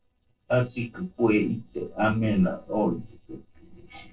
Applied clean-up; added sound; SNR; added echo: neural separator model SepFormer DNS4.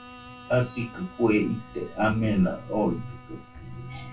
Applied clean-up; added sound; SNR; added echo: none; Bowed string instrument; 20 dB; reverberation time 0.2 s.